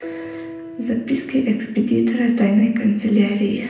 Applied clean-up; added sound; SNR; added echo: none; Piano; 18 dB; reverberation time 0.7 s.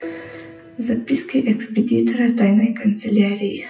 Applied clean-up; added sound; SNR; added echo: classical method WPE with log-MMSE.